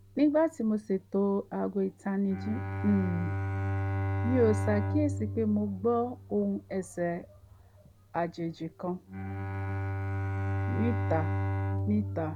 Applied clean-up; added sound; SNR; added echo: none; Bowed string instrument; 3 dB; none.